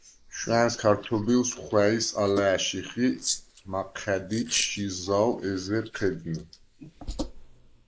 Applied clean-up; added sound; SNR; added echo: neural mask model Resemble Enhance denoiser.